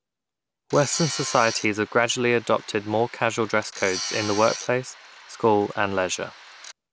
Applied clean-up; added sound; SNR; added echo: none; Tools; 12 dB; none.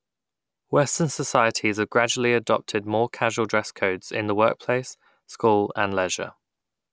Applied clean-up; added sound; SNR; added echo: none; none; none; none.